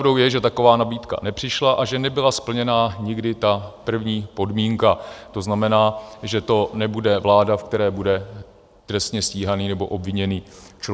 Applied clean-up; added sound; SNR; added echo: none; none; none; none.